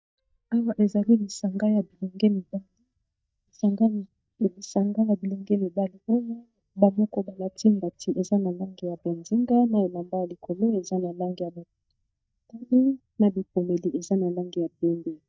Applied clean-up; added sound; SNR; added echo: neural mask model DeepFilterNet 3.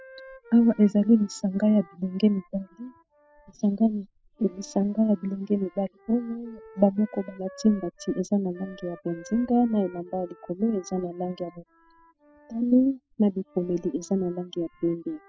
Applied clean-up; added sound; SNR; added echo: classical method spectral subtraction.